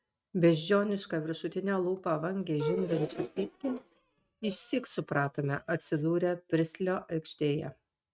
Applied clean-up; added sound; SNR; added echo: neural mask model RNNoise.